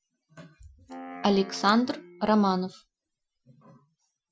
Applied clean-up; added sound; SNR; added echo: classical method Wiener filter.